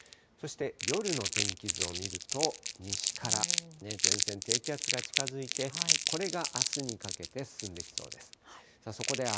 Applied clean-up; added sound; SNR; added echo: none; Crumpling, crinkling; -4 dB; none.